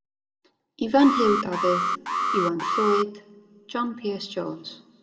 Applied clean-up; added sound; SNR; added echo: none; Alarm; 2 dB; reverberation time 1.3 s.